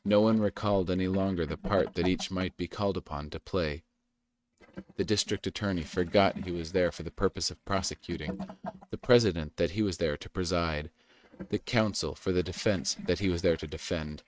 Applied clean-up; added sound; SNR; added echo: neural mask model RNNoise.